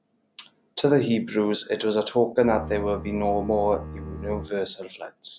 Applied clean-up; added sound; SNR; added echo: none; Bowed string instrument; 11 dB; none.